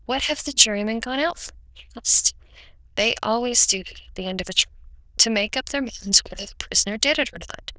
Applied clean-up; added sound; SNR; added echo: neural diffusion model UNIVERSE++.